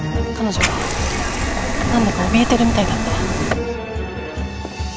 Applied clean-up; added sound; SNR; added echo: none; Liquid; 1 dB; none.